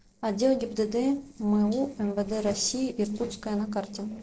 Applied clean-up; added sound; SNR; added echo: neural separator model SepFormer DNS4.